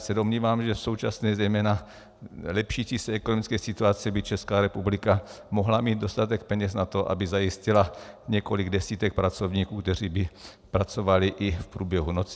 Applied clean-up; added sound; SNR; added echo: none; none; none; none.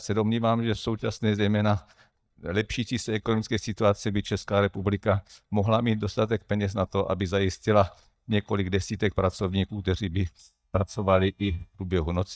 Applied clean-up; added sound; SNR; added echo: neural mask model DeepFilterNet 3.